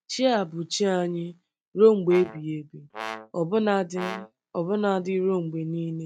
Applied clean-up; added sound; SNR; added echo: neural mask model RNNoise.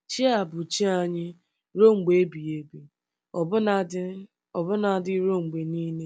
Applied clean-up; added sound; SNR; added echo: none; none; none; none.